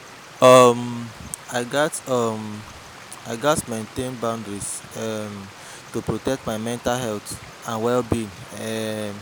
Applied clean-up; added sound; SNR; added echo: none; Stream; 19 dB; none.